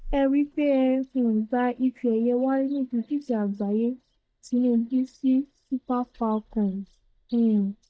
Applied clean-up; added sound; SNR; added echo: neural mask model DeepFilterNet 3.